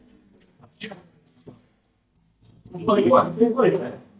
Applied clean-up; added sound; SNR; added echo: neural mask model DeepFilterNet 3.